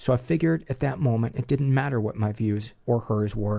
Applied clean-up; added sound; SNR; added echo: none; none; none; none.